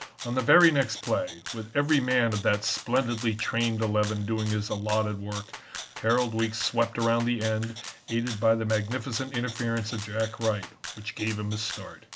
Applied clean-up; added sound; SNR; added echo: none; Rattle (instrument); 14 dB; none.